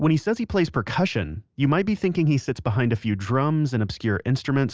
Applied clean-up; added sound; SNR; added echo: none; none; none; none.